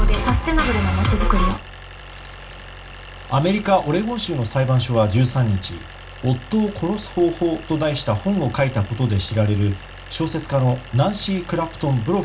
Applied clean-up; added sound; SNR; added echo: none; Idling; 17 dB; reverberation time 0.2 s.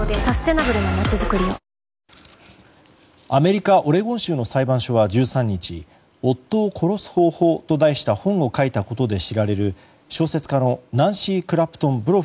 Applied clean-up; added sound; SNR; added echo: none; none; none; none.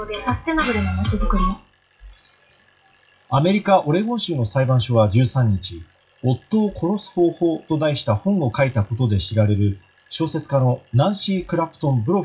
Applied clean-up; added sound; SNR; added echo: classical method WPE with log-MMSE.